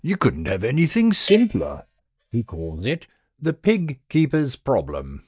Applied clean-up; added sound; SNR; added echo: neural mask model DeepFilterNet 3.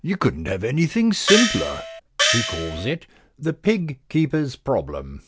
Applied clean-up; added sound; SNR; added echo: none; Gong; 0 dB; none.